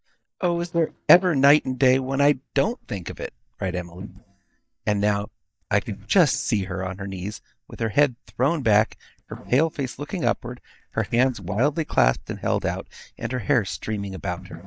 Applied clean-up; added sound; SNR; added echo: neural mask model DeepFilterNet 3.